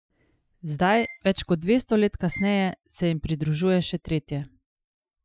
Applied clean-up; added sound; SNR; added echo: classical method Wiener filter.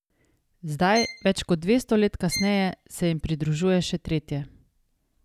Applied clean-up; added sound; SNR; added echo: none; Bowed string instrument; 12 dB; none.